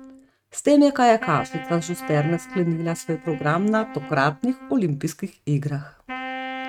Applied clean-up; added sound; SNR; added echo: neural mask model RNNoise.